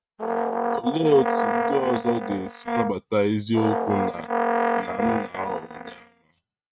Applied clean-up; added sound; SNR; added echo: neural mask model RNNoise.